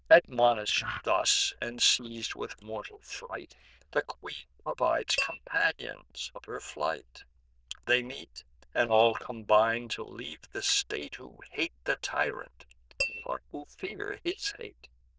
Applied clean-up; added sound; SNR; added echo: neural diffusion model UNIVERSE++.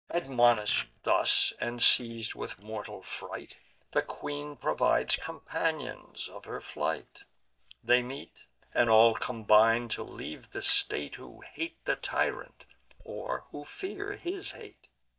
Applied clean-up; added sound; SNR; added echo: neural mask model DeepFilterNet 3.